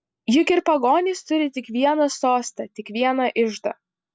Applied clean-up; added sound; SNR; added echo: none; none; none; none.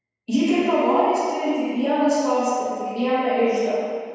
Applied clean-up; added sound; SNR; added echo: none; none; none; reverberation time 1.9 s.